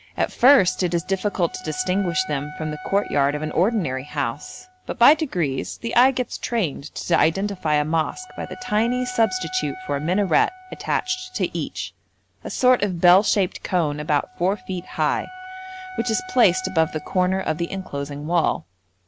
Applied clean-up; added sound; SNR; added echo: none; Wind instrument, woodwind instrument; 18 dB; none.